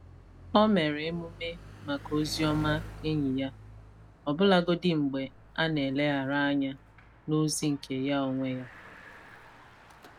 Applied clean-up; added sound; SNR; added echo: none; Bicycle; 17 dB; none.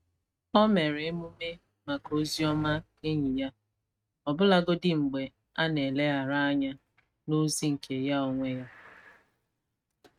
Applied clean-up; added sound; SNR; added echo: neural mask model RNNoise.